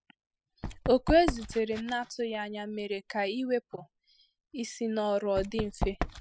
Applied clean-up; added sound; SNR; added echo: classical method spectral subtraction.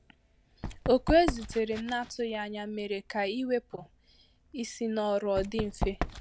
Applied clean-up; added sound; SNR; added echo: none; Run; 8 dB; none.